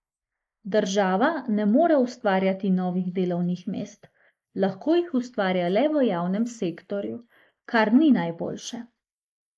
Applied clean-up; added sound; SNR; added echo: neural mask model Resemble Enhance denoiser.